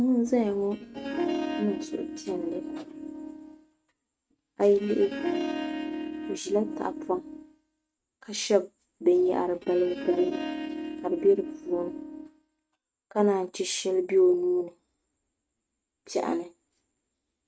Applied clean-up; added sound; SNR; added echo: neural mask model RNNoise.